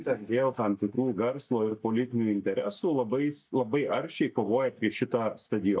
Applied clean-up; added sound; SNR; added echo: neural mask model DeepFilterNet 3.